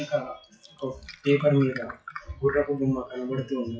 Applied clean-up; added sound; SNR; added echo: classical method WPE with log-MMSE.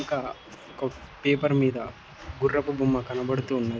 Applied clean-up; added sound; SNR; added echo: none; none; none; none.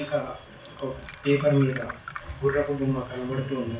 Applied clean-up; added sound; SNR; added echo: none; Glass; 17 dB; reverberation time 0.4 s.